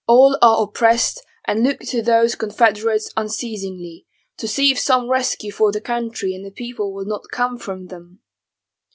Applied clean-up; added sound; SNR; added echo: none; none; none; none.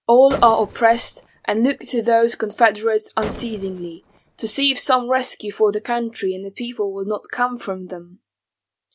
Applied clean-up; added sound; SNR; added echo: none; Gunshot, gunfire; 17 dB; none.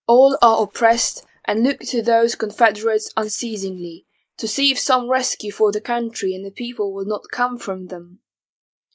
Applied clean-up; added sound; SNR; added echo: neural mask model Resemble Enhance denoiser.